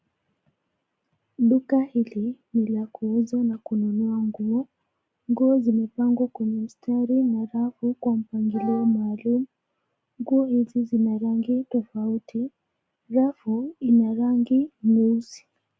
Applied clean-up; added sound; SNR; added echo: none; Wind instrument, woodwind instrument; 13 dB; none.